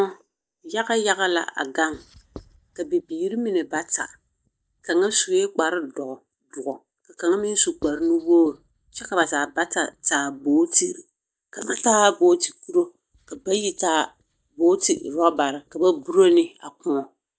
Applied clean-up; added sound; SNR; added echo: neural mask model DeepFilterNet 3.